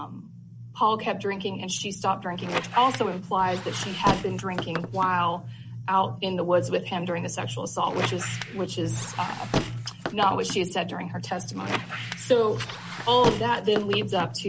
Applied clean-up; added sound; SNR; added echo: none; Squeak; 7 dB; none.